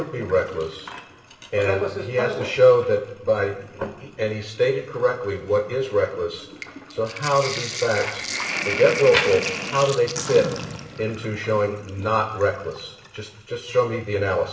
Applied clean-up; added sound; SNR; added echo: none; Sink (filling or washing); 11 dB; reverberation time 1.0 s.